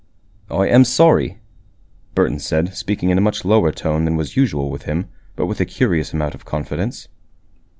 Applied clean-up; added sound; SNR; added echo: none; none; none; none.